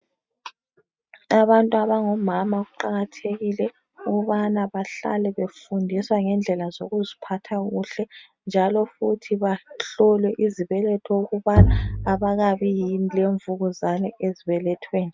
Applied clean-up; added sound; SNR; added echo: neural mask model RNNoise.